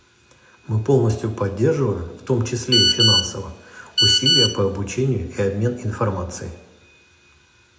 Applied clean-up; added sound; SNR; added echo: none; Telephone; -4 dB; reverberation time 0.5 s.